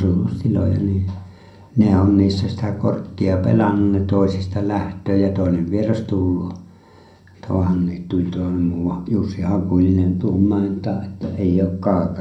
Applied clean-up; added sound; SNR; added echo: none; none; none; reverberation time 0.5 s.